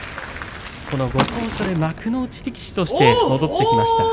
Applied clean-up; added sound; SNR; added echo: none; Liquid; 11 dB; none.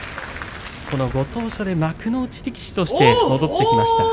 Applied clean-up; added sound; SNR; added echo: none; none; none; none.